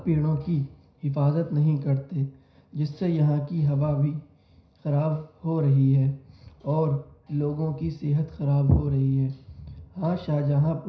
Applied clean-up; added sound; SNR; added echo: none; none; none; reverberation time 0.5 s.